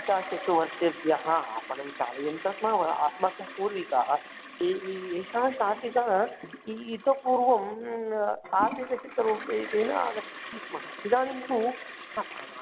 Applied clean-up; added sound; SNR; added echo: none; Toilet flush; 14 dB; none.